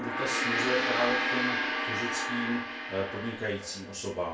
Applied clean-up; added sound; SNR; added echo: none; Gong; -2 dB; reverberation time 0.2 s.